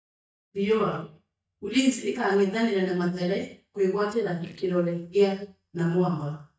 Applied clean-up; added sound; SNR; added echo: neural mask model DeepFilterNet 3.